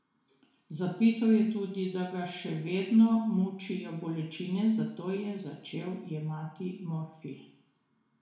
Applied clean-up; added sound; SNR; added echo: none; none; none; reverberation time 0.6 s.